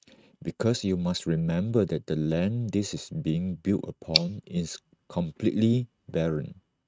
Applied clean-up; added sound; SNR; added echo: neural mask model RNNoise.